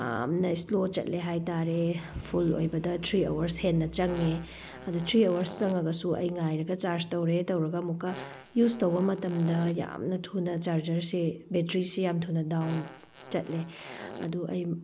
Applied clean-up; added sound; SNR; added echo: none; Fart; 15 dB; none.